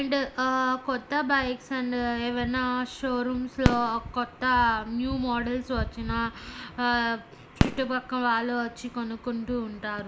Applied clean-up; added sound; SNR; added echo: none; Fireworks; 8 dB; none.